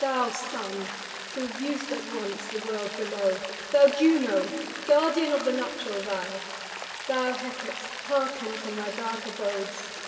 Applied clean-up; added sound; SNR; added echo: none; Rain; 9 dB; reverberation time 2.2 s.